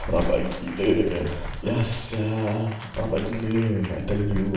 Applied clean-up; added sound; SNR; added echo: none; Cheering; 17 dB; reverberation time 0.9 s.